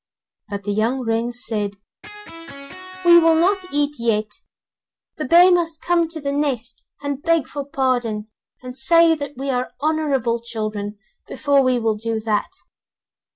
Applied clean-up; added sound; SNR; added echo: none; Electric guitar; 15 dB; none.